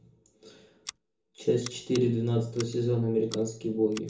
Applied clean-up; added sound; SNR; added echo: none; Scissors; 19 dB; reverberation time 0.6 s.